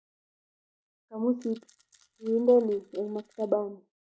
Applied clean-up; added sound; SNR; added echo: neural mask model RNNoise.